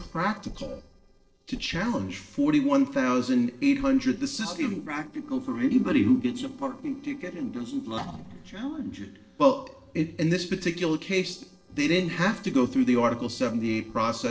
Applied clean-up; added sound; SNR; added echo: neural separator model SepFormer DNS4.